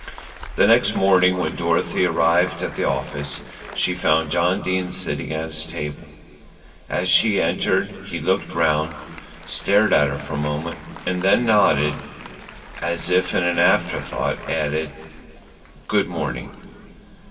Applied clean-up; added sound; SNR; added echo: none; Applause; 20 dB; reverberation time 2.6 s.